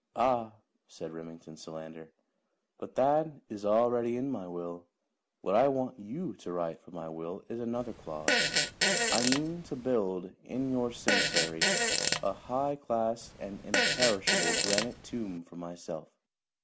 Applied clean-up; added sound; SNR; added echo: none; Fart; -3 dB; none.